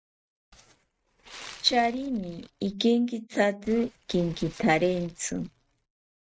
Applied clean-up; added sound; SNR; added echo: neural mask model RNNoise.